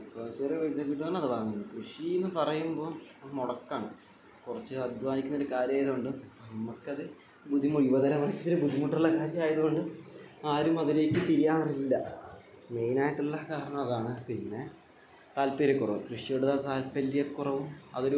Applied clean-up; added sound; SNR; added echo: none; none; none; none.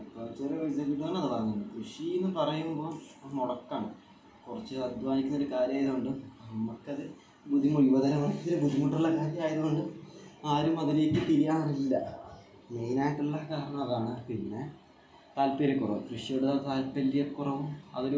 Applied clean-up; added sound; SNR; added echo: none; none; none; reverberation time 0.2 s.